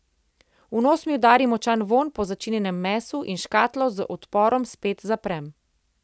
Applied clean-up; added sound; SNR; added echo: none; none; none; none.